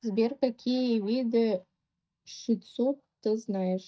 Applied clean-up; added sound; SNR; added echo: neural mask model DeepFilterNet 3.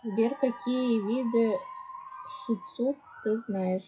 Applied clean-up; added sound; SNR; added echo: classical method WPE with log-MMSE.